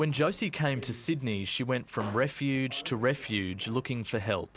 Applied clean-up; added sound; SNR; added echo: none; none; none; none.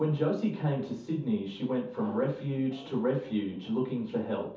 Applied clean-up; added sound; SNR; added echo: none; none; none; reverberation time 0.5 s.